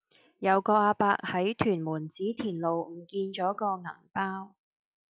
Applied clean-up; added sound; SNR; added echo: none; none; none; none.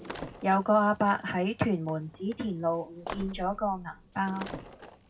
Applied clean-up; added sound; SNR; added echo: none; Slam; 15 dB; reverberation time 0.4 s.